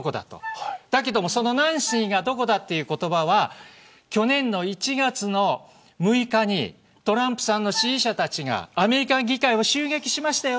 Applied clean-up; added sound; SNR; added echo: none; Wind instrument, woodwind instrument; 15 dB; none.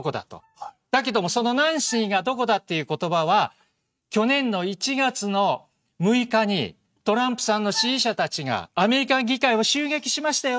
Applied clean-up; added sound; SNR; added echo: neural mask model RNNoise.